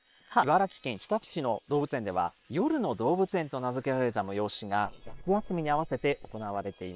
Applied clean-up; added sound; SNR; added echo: neural separator model SepFormer WHAM!.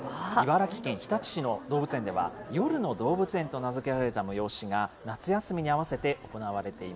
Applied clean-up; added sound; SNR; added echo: none; none; none; none.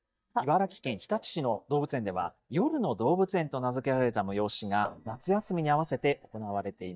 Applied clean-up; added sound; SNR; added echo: neural mask model DeepFilterNet 3.